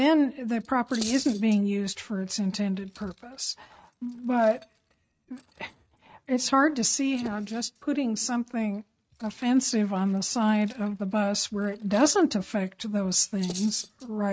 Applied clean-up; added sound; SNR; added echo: neural mask model RNNoise.